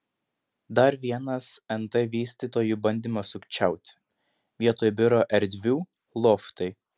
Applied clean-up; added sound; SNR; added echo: none; none; none; none.